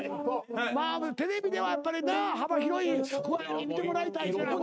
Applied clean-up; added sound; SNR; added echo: neural mask model RNNoise.